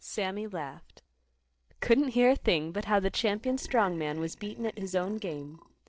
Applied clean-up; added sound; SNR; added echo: neural separator model SepFormer DNS4.